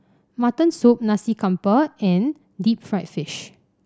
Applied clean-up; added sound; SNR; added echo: none; none; none; none.